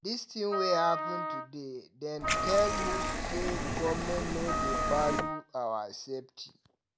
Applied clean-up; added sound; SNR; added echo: none; Liquid + Wind instrument, woodwind instrument; -1 dB; none.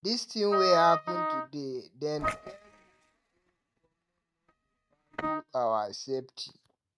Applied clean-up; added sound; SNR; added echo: neural mask model RNNoise.